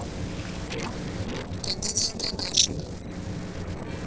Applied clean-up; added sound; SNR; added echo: neural separator model SepFormer DNS4.